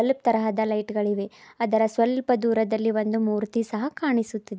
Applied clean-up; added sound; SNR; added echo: none; none; none; none.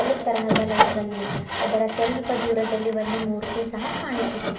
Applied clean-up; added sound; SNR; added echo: none; Sawing; 1 dB; reverberation time 1.2 s.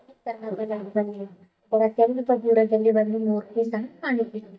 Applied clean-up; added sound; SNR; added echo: neural mask model DeepFilterNet 3.